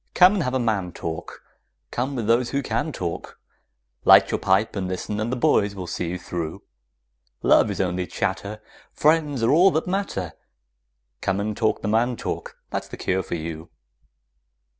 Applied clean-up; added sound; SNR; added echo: none; none; none; none.